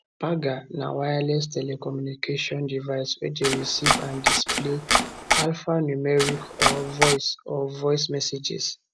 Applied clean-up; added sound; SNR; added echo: none; Domestic sounds, home sounds; -3 dB; none.